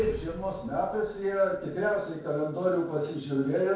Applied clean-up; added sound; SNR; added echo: none; Explosion; 19 dB; reverberation time 0.5 s.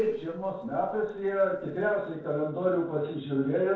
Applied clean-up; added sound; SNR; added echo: neural separator model SepFormer DNS4.